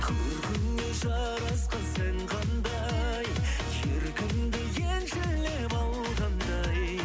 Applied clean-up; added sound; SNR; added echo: none; none; none; none.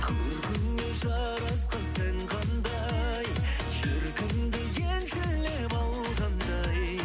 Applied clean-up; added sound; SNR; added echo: none; Gong; 13 dB; none.